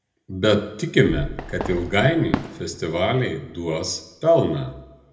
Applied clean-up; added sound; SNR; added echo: none; Fireworks; 10 dB; reverberation time 0.7 s.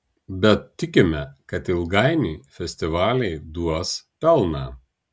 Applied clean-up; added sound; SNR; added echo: none; none; none; none.